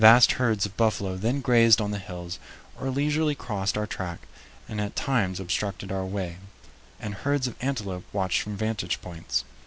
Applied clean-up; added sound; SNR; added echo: none; none; none; none.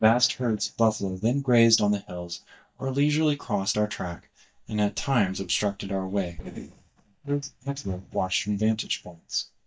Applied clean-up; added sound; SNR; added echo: neural mask model DeepFilterNet 3.